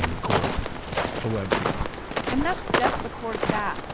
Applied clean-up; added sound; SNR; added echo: none; Walk, footsteps; -4 dB; none.